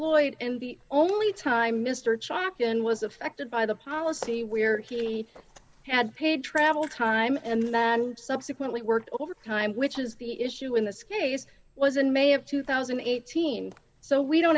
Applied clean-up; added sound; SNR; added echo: none; none; none; none.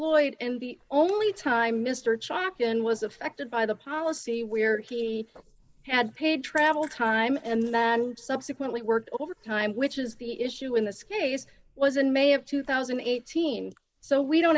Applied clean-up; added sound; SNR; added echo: neural mask model Resemble Enhance denoiser.